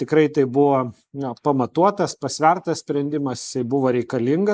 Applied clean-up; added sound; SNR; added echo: neural mask model Resemble Enhance denoiser.